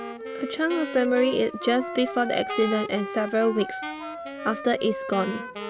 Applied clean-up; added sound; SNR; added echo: none; Wind instrument, woodwind instrument + Wind instrument, woodwind instrument; 8 dB; none.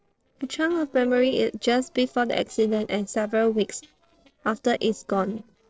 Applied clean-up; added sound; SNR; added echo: neural separator model SepFormer DNS4.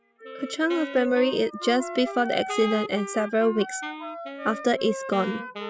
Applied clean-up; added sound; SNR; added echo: classical method spectral subtraction.